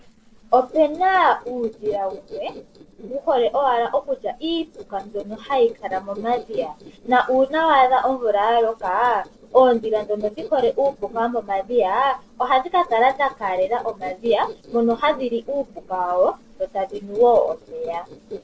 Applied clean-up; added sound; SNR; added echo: neural separator model SepFormer DNS4.